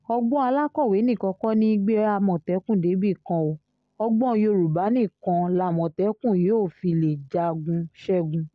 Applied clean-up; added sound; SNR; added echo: none; none; none; none.